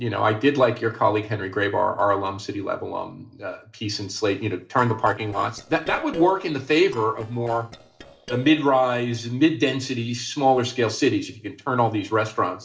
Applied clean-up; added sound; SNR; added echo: neural separator model SepFormer DNS4.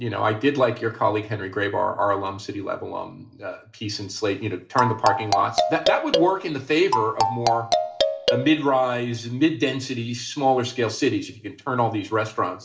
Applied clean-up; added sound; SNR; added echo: none; Marimba, xylophone; 0 dB; reverberation time 0.4 s.